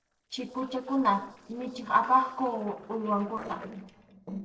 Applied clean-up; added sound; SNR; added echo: neural separator model SepFormer DNS4.